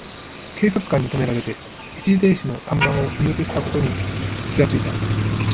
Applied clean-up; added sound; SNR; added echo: none; Motor vehicle (road); 4 dB; none.